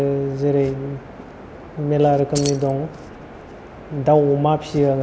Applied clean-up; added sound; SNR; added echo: none; Keys jangling; 14 dB; none.